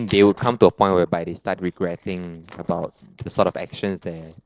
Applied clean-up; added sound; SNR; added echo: neural separator model SepFormer DNS4.